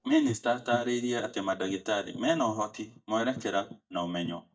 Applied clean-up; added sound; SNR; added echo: neural mask model DeepFilterNet 3.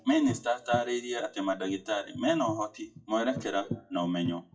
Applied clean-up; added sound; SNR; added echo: classical method WPE with log-MMSE.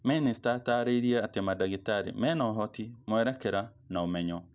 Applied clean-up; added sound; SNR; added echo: none; none; none; none.